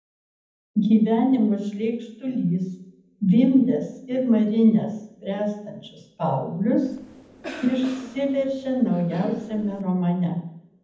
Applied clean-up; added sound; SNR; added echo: none; Cough; 16 dB; reverberation time 0.8 s.